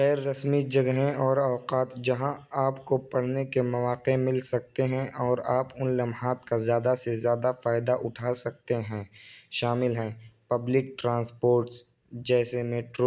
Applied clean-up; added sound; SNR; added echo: none; none; none; none.